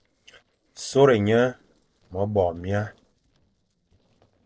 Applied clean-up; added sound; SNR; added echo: neural separator model SepFormer DNS4.